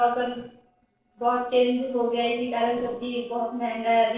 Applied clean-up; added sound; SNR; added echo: neural separator model SepFormer DNS4.